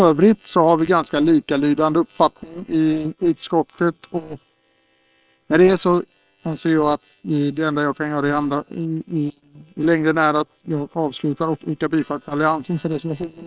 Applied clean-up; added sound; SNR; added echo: neural separator model SepFormer WHAM!.